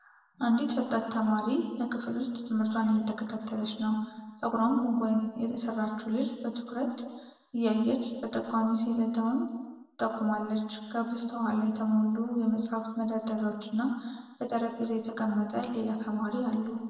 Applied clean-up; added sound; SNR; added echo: none; none; none; reverberation time 1.2 s.